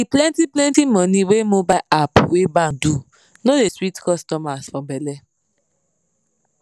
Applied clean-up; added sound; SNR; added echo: none; none; none; none.